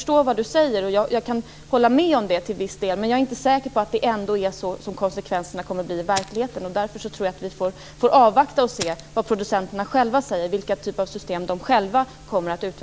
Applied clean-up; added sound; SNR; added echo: none; Fire; 17 dB; none.